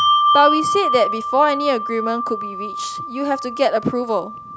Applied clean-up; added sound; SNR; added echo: none; Bell; 1 dB; none.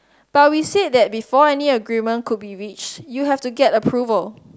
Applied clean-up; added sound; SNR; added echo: none; none; none; none.